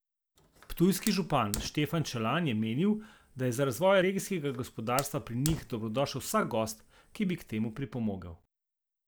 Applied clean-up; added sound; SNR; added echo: none; Fire; 15 dB; none.